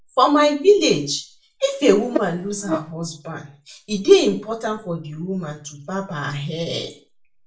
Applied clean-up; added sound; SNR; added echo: none; Buzz; 7 dB; reverberation time 0.3 s.